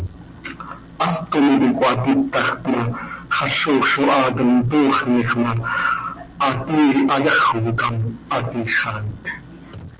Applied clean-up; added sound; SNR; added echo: none; none; none; none.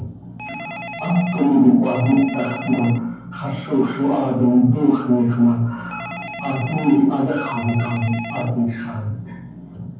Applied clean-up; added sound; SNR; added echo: none; Telephone; 16 dB; reverberation time 0.9 s.